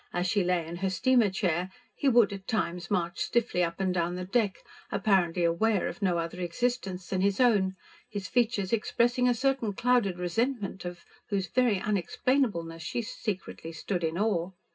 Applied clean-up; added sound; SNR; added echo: none; none; none; reverberation time 0.2 s.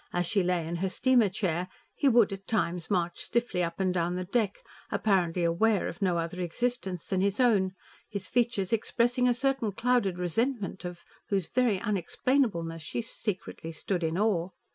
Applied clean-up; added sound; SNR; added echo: none; none; none; none.